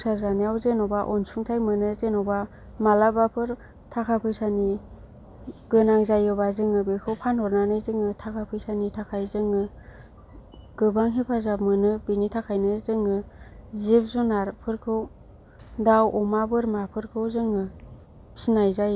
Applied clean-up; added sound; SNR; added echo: none; none; none; none.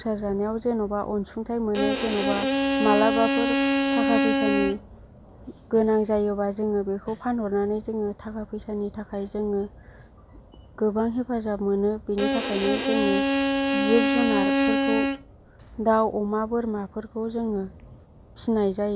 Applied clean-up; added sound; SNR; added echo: none; Bowed string instrument; -2 dB; none.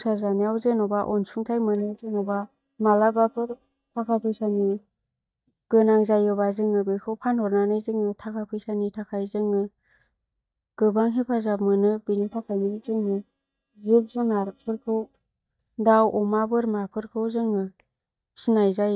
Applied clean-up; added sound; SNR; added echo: neural mask model DeepFilterNet 3.